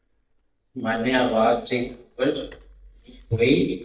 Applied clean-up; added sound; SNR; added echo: neural mask model DeepFilterNet 3.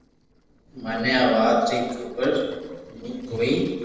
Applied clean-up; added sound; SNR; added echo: neural separator model SepFormer DNS4.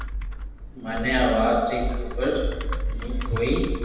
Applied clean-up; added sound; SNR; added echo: none; Computer keyboard; 3 dB; reverberation time 1.1 s.